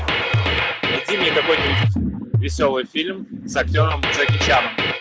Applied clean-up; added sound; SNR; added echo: none; Drum kit; -3 dB; none.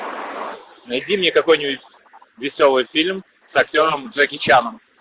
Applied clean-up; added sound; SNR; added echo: none; none; none; none.